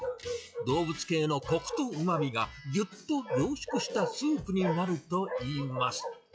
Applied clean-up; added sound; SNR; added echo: classical method log-MMSE.